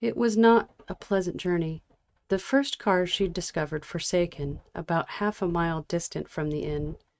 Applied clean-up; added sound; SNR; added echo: neural mask model RNNoise.